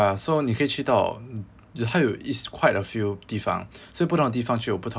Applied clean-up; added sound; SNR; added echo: none; none; none; none.